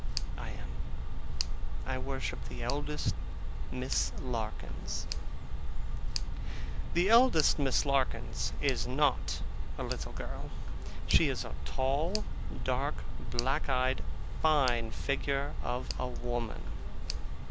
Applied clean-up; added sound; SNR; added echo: none; Tick; -4 dB; none.